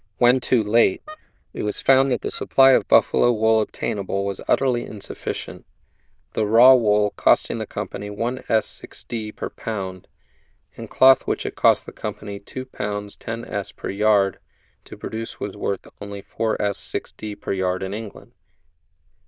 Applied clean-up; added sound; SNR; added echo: neural diffusion model UNIVERSE++.